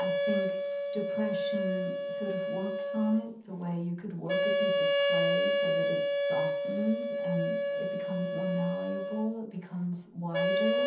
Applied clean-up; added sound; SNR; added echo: none; Wind instrument, woodwind instrument; -4 dB; reverberation time 0.7 s.